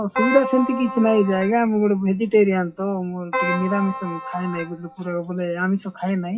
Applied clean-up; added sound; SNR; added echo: classical method WPE with log-MMSE.